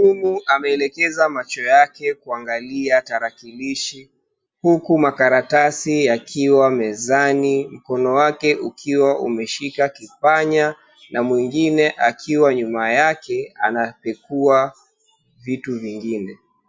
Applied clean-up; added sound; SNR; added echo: none; none; none; none.